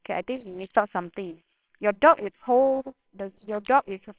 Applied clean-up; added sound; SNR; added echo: neural separator model SepFormer WHAMR!.